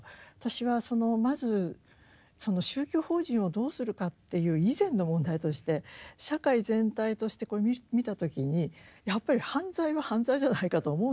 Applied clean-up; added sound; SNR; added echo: none; none; none; none.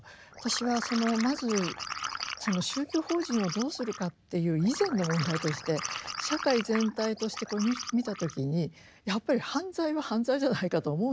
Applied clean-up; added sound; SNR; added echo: none; Liquid; 8 dB; none.